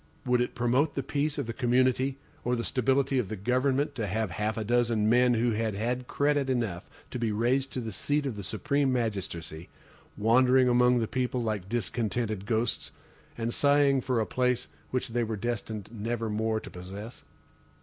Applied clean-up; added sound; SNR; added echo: none; none; none; none.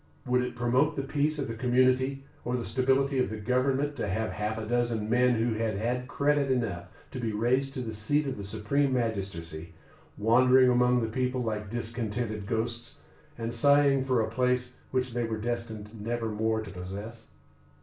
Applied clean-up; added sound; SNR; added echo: none; none; none; reverberation time 0.3 s.